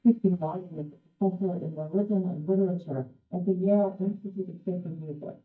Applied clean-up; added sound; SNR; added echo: neural mask model DeepFilterNet 3.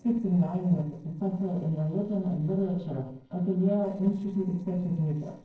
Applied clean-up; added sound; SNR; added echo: neural separator model SepFormer DNS4.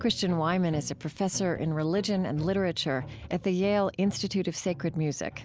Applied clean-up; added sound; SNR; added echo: none; none; none; none.